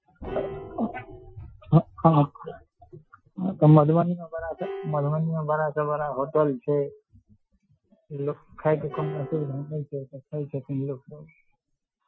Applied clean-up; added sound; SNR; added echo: classical method Wiener filter.